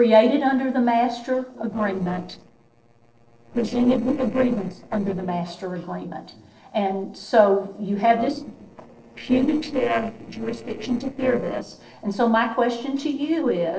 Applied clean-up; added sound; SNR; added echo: neural separator model SepFormer DNS4.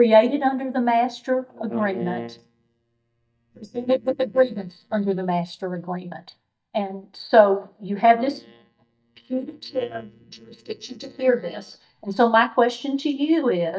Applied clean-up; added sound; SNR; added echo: neural mask model DeepFilterNet 3.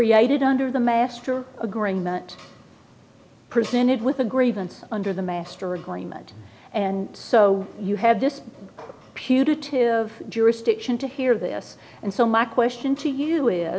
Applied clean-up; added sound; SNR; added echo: none; none; none; none.